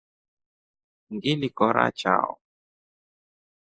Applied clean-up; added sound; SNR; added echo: neural mask model Resemble Enhance denoiser.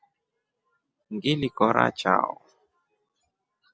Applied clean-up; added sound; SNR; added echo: none; none; none; none.